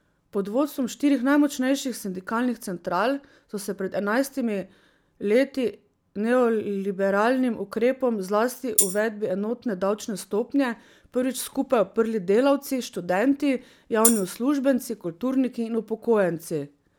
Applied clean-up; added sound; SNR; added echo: none; Tambourine; -1 dB; none.